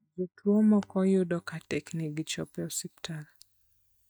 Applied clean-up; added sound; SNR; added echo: neural mask model DeepFilterNet 3.